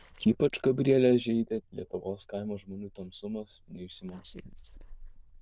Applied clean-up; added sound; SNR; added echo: neural diffusion model UNIVERSE++.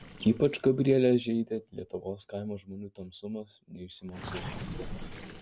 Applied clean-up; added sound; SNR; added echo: none; Gurgling; 14 dB; none.